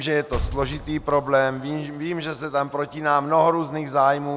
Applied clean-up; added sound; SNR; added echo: none; Liquid; 13 dB; none.